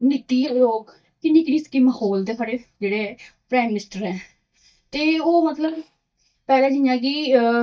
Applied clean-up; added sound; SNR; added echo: neural mask model DeepFilterNet 3.